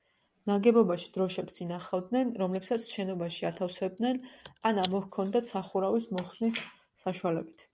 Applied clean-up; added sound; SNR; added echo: none; none; none; none.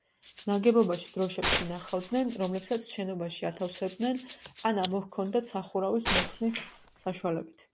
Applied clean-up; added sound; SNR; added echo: none; Rattle (instrument) + Tearing; 6 dB; none.